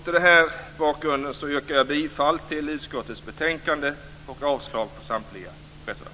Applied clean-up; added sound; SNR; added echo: none; none; none; none.